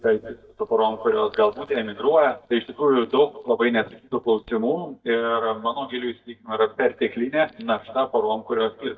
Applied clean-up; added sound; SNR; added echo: neural mask model DeepFilterNet 3.